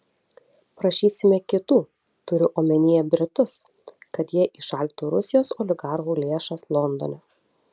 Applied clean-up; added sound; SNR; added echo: none; none; none; none.